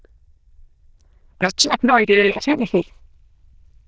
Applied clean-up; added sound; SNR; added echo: neural diffusion model UNIVERSE++.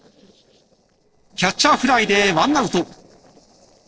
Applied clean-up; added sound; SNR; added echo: neural separator model SepFormer DNS4.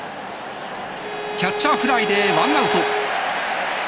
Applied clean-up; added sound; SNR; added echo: none; Bowed string instrument; 5 dB; none.